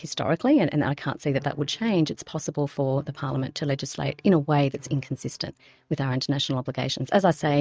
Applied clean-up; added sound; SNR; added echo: neural mask model RNNoise.